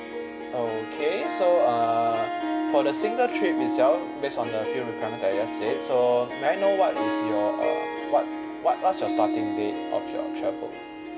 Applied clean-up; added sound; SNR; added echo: none; Harp; 4 dB; none.